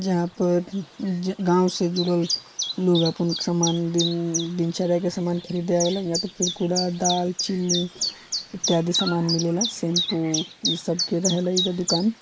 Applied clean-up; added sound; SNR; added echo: neural mask model Resemble Enhance denoiser.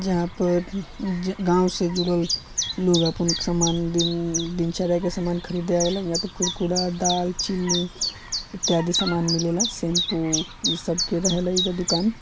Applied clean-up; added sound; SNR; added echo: none; Chirp, tweet; 5 dB; none.